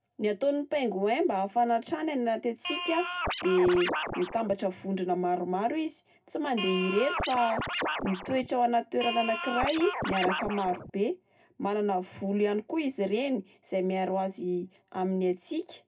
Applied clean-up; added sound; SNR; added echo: none; Scratching (performance technique); 4 dB; reverberation time 0.2 s.